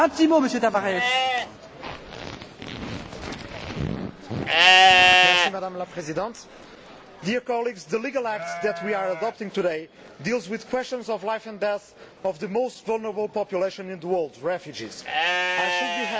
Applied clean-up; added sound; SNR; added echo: none; Livestock, farm animals, working animals; -2 dB; none.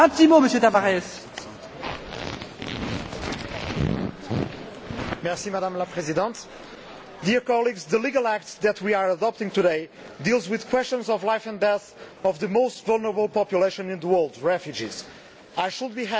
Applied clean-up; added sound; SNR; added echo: none; none; none; none.